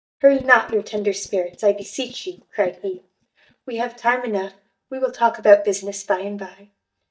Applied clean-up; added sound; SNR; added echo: neural mask model DeepFilterNet 3.